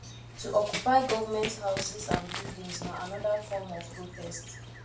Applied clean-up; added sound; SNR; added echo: none; Run; 7 dB; reverberation time 0.3 s.